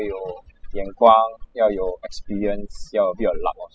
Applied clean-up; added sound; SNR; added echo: classical method spectral subtraction.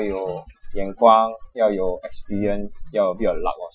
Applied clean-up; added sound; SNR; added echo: classical method Wiener filter.